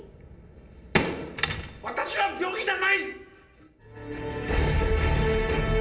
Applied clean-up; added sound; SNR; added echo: none; none; none; reverberation time 2.2 s.